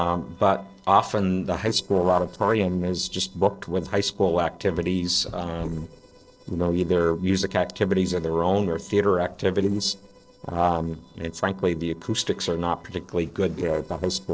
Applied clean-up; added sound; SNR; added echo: neural separator model SepFormer DNS4.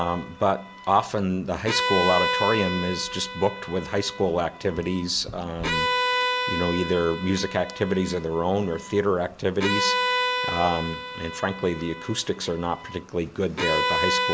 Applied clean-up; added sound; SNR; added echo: none; Bowed string instrument; 3 dB; none.